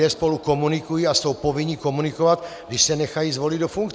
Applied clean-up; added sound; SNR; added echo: none; none; none; none.